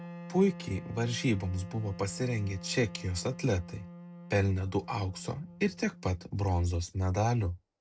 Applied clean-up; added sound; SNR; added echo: none; Wind instrument, woodwind instrument; 15 dB; none.